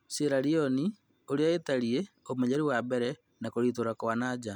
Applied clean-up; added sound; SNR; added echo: none; none; none; none.